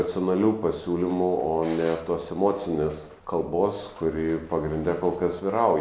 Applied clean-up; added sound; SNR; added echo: none; none; none; none.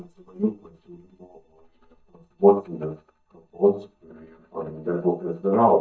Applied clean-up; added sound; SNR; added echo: neural mask model DeepFilterNet 3.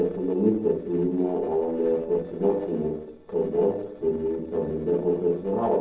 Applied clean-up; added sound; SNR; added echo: neural separator model SepFormer DNS4.